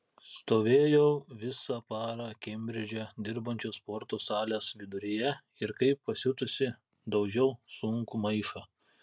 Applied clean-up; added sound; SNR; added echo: none; none; none; none.